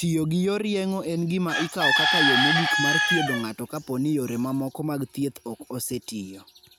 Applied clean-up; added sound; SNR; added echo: none; Bird / Chicken, rooster; -2 dB; none.